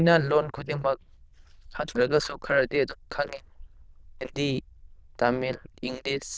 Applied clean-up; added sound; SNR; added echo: neural diffusion model UNIVERSE++.